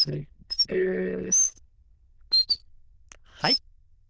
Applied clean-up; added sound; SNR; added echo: neural diffusion model UNIVERSE++.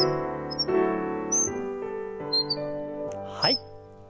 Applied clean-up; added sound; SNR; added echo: none; Bird; 3 dB; none.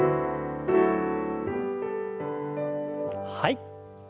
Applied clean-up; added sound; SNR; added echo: none; none; none; none.